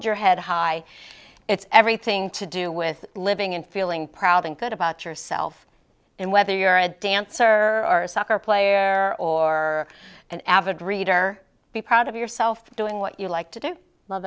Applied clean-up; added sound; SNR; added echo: none; none; none; none.